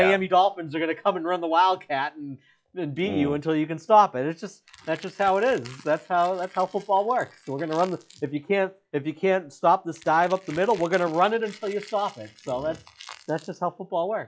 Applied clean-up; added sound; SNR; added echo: classical method log-MMSE.